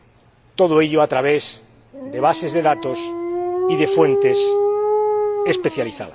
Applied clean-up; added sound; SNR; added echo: none; Dog; 1 dB; none.